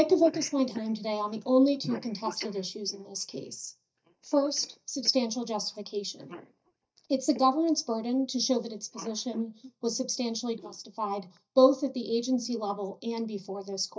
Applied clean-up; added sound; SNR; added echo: neural mask model DeepFilterNet 3.